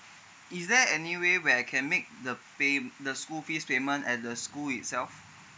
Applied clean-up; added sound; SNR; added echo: none; none; none; none.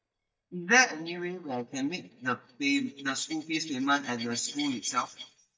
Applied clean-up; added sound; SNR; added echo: neural mask model DeepFilterNet 3.